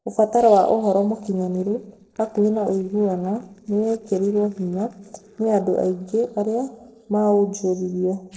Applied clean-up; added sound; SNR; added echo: neural separator model SepFormer DNS4.